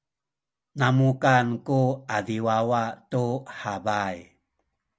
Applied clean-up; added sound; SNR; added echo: none; none; none; none.